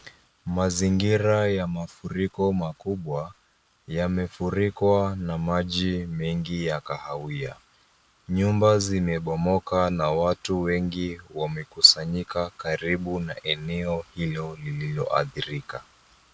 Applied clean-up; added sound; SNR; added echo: none; none; none; none.